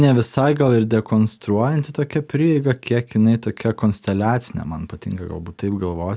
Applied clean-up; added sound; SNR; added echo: none; none; none; none.